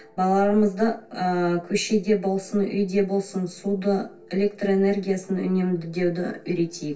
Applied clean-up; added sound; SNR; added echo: none; none; none; reverberation time 0.3 s.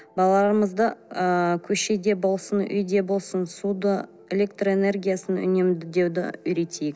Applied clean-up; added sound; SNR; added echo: none; none; none; none.